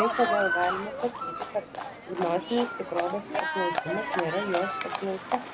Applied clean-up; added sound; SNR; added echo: none; Livestock, farm animals, working animals; 1 dB; none.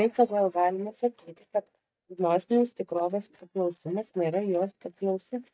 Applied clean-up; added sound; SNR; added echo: neural mask model DeepFilterNet 3.